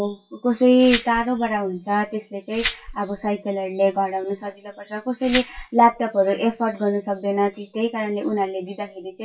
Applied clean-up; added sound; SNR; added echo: classical method WPE with log-MMSE.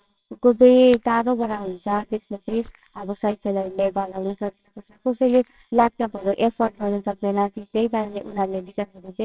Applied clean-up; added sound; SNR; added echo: neural separator model SepFormer WHAMR!.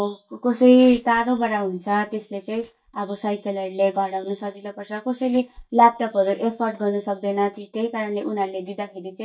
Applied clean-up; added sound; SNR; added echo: neural mask model DeepFilterNet 3.